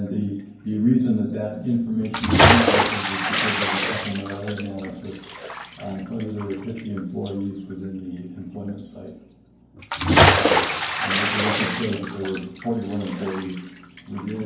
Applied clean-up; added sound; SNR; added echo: none; Bathtub (filling or washing) / Splash, splatter; -3 dB; reverberation time 0.9 s.